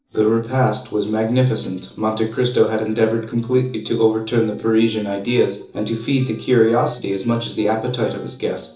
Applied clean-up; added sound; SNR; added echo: neural separator model SepFormer DNS4.